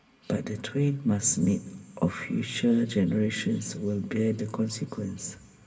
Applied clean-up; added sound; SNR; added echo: none; none; none; reverberation time 1.6 s.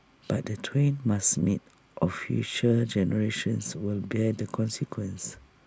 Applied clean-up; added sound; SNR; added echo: none; none; none; none.